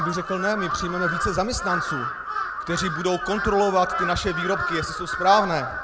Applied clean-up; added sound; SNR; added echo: none; Crow; 3 dB; none.